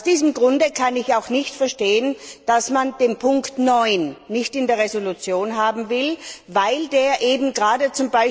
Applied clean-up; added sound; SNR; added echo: none; none; none; none.